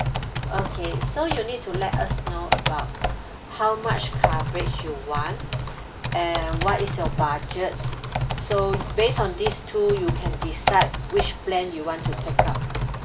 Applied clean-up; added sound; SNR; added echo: none; Typing; 0 dB; none.